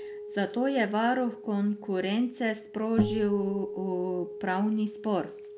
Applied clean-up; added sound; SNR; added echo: none; Acoustic guitar; 8 dB; none.